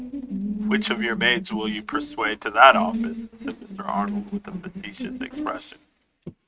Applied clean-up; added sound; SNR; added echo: neural mask model RNNoise.